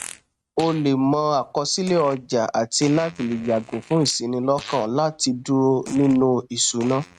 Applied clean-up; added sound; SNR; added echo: neural mask model RNNoise.